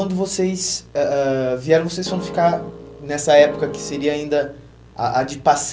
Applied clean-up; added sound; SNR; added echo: none; Keyboard (musical); 13 dB; none.